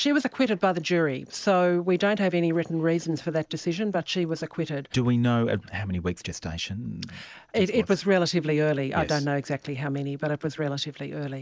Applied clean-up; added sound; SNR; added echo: none; none; none; none.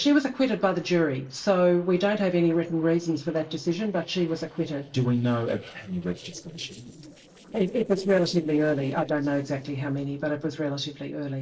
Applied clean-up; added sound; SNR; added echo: neural separator model SepFormer DNS4.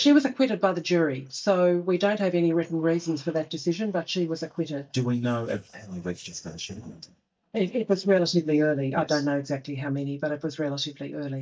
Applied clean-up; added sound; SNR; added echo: neural mask model DeepFilterNet 3.